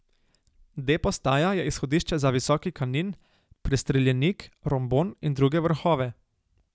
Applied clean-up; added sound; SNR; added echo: none; none; none; none.